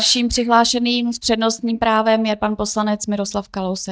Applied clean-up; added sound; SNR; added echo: neural mask model DeepFilterNet 3.